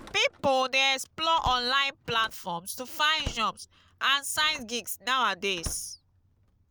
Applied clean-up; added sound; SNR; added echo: none; Slam; 17 dB; none.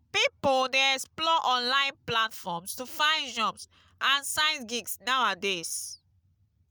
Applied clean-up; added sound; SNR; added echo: none; none; none; none.